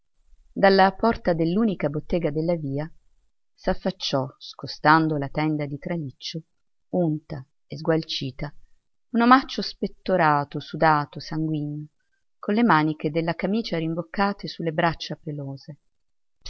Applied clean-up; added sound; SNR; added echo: none; none; none; none.